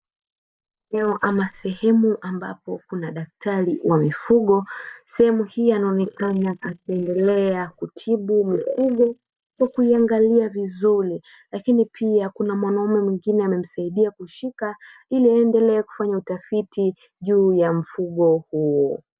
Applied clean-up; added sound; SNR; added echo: neural mask model Resemble Enhance denoiser.